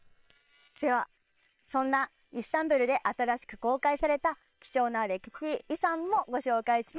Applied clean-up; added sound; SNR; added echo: neural separator model SepFormer WHAM!.